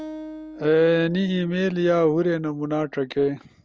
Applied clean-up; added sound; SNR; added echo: none; Acoustic guitar; 19 dB; none.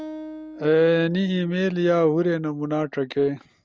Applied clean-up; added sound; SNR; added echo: neural mask model RNNoise.